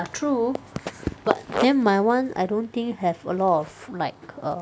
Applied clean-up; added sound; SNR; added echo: none; none; none; none.